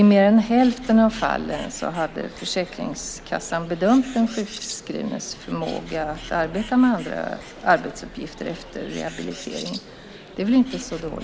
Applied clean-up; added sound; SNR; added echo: none; Bird; 17 dB; none.